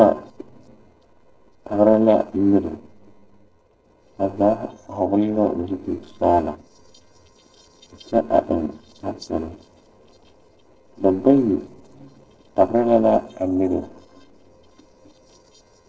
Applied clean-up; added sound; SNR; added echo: neural separator model SepFormer DNS4.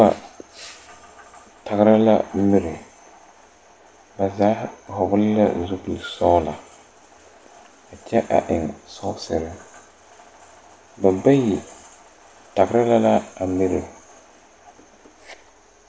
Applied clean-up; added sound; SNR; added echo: none; none; none; none.